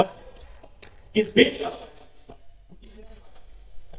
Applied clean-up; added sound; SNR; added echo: neural mask model DeepFilterNet 3.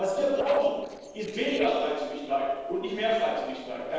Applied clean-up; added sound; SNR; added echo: neural separator model SepFormer DNS4.